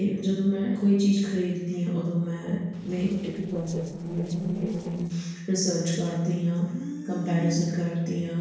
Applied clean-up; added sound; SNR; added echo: neural separator model SepFormer DNS4.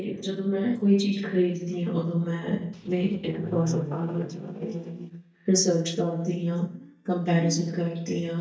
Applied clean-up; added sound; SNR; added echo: neural mask model DeepFilterNet 3.